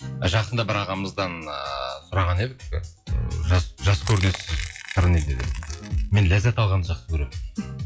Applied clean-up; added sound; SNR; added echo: classical method log-MMSE.